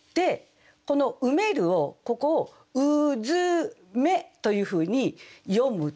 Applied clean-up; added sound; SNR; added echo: none; none; none; none.